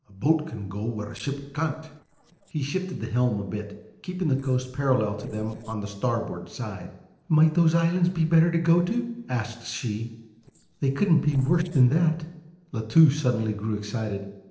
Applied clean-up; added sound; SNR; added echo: neural separator model SepFormer DNS4.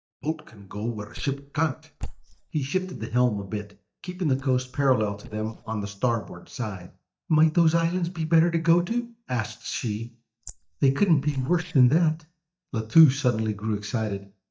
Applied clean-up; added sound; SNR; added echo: neural mask model DeepFilterNet 3.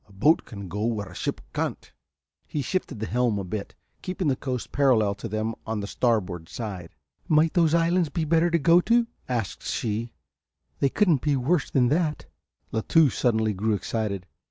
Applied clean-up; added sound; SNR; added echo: none; none; none; none.